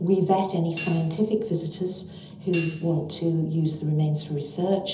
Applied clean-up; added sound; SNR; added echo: none; Hi-hat; 16 dB; reverberation time 1.2 s.